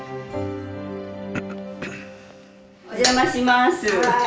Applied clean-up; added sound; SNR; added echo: none; Buzz; 16 dB; none.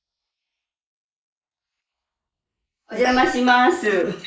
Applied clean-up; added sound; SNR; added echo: neural mask model Resemble Enhance denoiser.